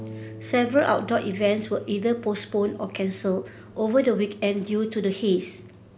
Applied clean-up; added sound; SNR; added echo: none; Harp; 19 dB; none.